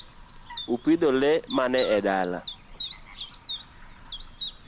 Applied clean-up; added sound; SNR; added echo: none; Chirp, tweet; 7 dB; none.